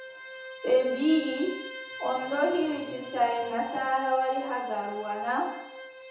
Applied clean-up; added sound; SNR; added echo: none; Bowed string instrument; 13 dB; reverberation time 0.9 s.